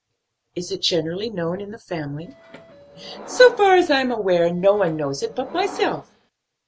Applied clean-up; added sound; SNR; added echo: none; Subway, metro, underground; 18 dB; none.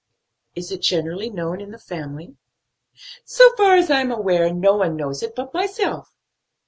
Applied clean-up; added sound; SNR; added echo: none; none; none; none.